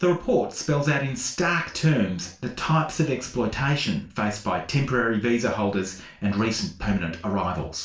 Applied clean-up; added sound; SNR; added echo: none; none; none; reverberation time 0.3 s.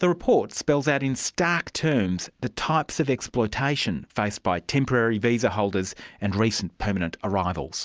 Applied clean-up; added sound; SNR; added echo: none; none; none; none.